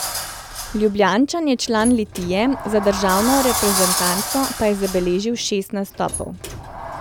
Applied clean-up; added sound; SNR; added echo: none; Sliding door; 6 dB; none.